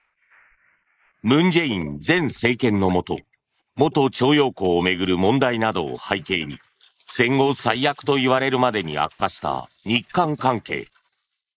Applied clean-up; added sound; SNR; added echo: neural mask model Resemble Enhance denoiser.